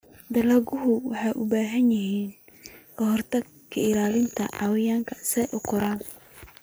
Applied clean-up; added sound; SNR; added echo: neural mask model Resemble Enhance denoiser.